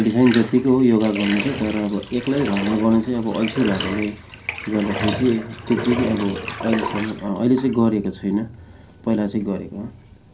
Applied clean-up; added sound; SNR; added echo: none; Bathtub (filling or washing); 10 dB; reverberation time 0.3 s.